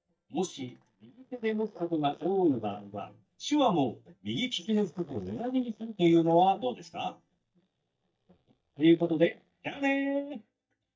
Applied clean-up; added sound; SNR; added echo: neural mask model DeepFilterNet 3.